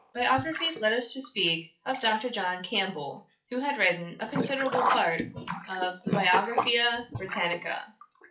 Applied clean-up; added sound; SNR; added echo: classical method WPE with log-MMSE.